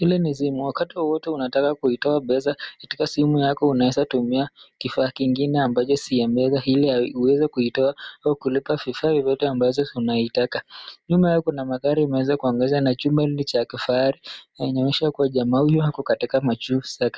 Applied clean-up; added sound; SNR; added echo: none; none; none; none.